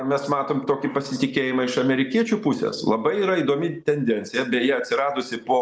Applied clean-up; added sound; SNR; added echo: none; none; none; none.